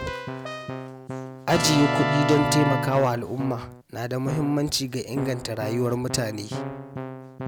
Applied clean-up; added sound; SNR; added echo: none; Keyboard (musical); 3 dB; none.